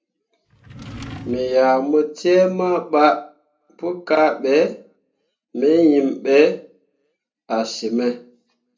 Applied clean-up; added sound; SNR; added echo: none; Drawer open or close; 17 dB; reverberation time 0.3 s.